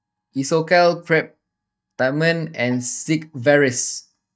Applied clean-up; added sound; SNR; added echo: neural mask model DeepFilterNet 3.